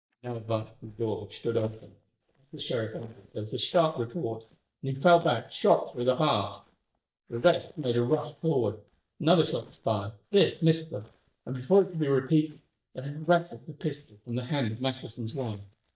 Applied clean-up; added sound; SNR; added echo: neural mask model DeepFilterNet 3.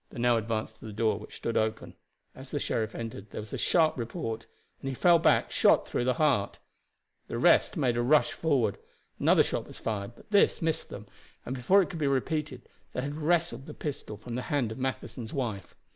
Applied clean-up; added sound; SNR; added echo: none; none; none; none.